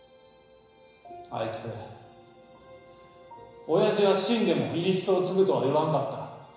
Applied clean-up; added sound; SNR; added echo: none; none; none; reverberation time 1.0 s.